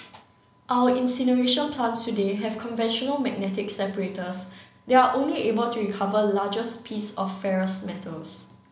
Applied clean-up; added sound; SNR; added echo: none; none; none; none.